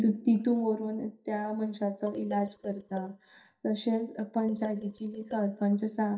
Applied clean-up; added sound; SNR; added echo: neural mask model DeepFilterNet 3.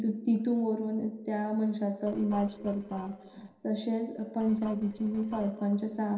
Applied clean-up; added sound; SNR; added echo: neural separator model SepFormer DNS4.